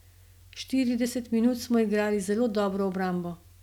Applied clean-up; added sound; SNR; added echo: none; none; none; none.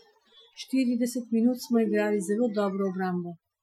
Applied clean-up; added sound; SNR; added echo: classical method Wiener filter.